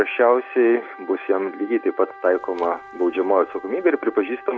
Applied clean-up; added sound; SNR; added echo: none; Wind instrument, woodwind instrument; 19 dB; none.